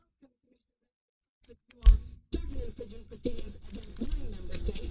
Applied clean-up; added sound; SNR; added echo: neural mask model DeepFilterNet 3.